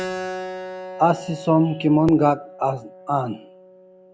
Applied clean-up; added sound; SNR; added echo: none; Keyboard (musical); 13 dB; none.